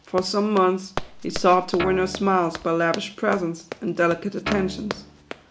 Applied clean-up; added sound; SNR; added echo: none; Run + Guitar; 11 dB; none.